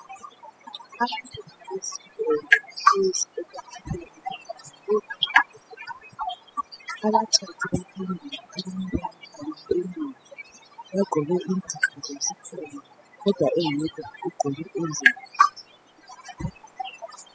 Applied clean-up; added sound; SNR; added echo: classical method spectral subtraction.